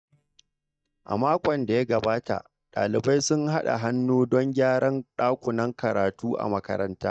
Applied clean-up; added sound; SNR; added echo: neural mask model DeepFilterNet 3.